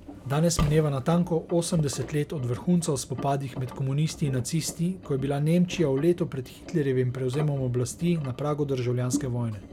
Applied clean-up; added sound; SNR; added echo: none; Engine; 13 dB; none.